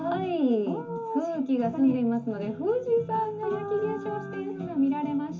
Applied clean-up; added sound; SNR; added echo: none; Alarm; 18 dB; reverberation time 0.3 s.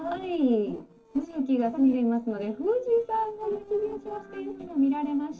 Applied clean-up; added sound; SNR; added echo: neural separator model SepFormer DNS4.